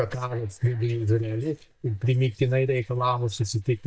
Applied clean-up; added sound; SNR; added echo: neural mask model DeepFilterNet 3.